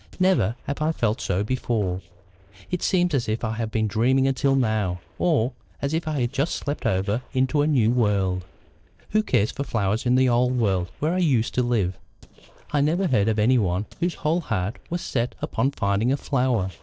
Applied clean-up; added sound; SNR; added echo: neural separator model SepFormer DNS4.